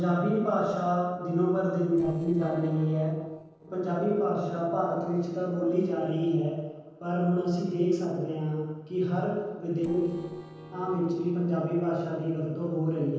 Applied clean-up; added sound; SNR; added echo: neural separator model SepFormer DNS4.